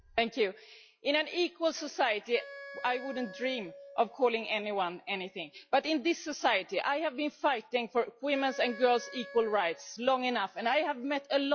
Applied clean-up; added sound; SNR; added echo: classical method log-MMSE.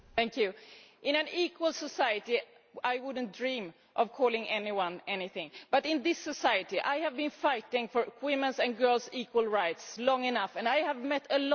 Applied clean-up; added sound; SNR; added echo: none; none; none; none.